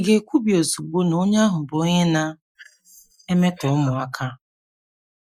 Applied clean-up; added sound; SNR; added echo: neural mask model DeepFilterNet 3.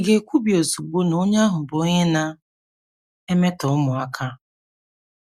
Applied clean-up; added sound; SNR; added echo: none; none; none; none.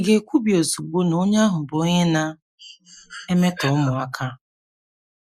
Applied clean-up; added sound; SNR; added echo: neural mask model Resemble Enhance denoiser.